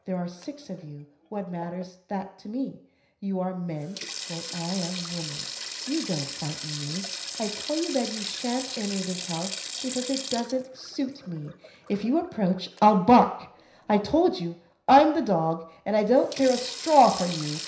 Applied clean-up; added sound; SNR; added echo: none; Sink (filling or washing); 12 dB; reverberation time 0.5 s.